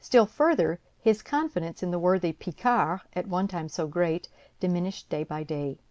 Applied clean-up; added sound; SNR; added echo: none; none; none; none.